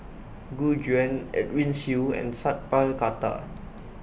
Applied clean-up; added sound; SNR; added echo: none; none; none; none.